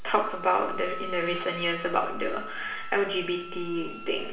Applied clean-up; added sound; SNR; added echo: none; Wind instrument, woodwind instrument; 12 dB; reverberation time 0.7 s.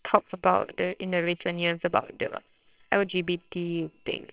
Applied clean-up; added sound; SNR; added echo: neural separator model SepFormer WHAMR!.